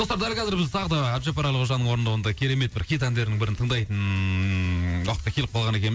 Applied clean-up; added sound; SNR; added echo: none; none; none; none.